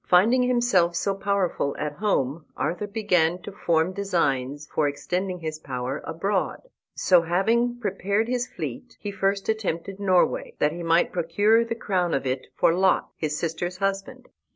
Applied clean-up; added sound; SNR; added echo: none; none; none; none.